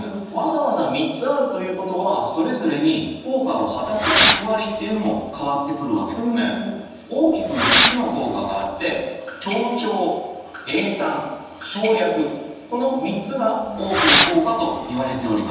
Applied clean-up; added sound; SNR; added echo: none; Fireworks; 0 dB; reverberation time 1.1 s.